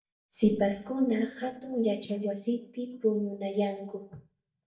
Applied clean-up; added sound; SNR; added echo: neural mask model DeepFilterNet 3.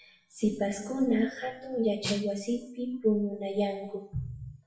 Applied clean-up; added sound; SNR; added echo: classical method WPE with log-MMSE.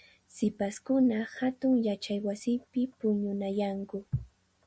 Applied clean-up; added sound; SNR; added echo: none; none; none; none.